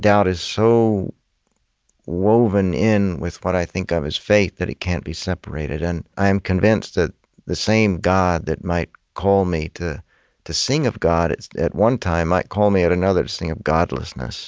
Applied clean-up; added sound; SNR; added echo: none; none; none; none.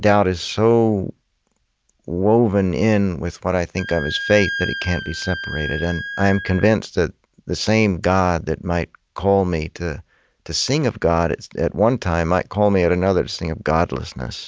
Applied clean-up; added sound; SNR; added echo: none; Wind instrument, woodwind instrument; 9 dB; none.